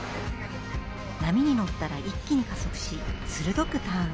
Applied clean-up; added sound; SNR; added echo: none; Bus; 8 dB; none.